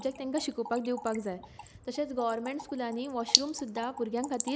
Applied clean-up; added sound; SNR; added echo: none; Trickle, dribble / Splash, splatter; 4 dB; none.